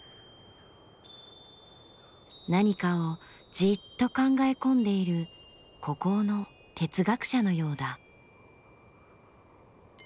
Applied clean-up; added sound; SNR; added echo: none; none; none; none.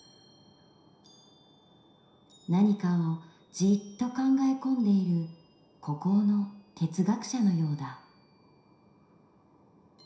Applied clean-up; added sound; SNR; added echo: none; none; none; reverberation time 0.7 s.